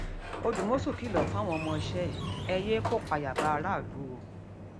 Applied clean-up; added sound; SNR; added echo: none; Sliding door; 3 dB; none.